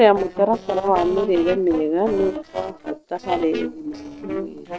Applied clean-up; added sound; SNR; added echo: neural separator model SepFormer DNS4.